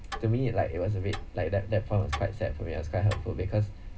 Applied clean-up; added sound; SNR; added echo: none; Tick-tock; 10 dB; reverberation time 0.2 s.